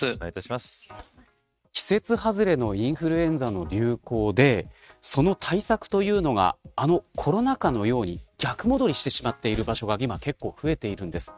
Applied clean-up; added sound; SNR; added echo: neural mask model RNNoise.